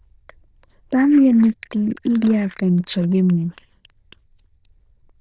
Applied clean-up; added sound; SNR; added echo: neural diffusion model UNIVERSE++.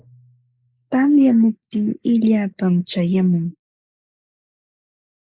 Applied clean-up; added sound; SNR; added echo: neural mask model Resemble Enhance denoiser.